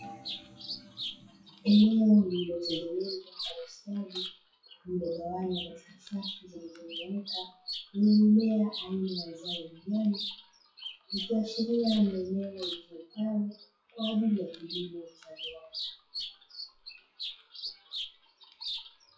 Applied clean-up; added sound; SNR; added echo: classical method WPE with log-MMSE.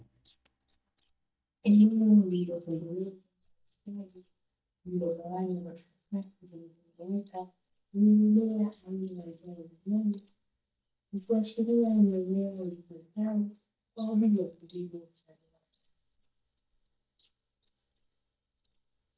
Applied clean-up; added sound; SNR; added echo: neural mask model DeepFilterNet 3.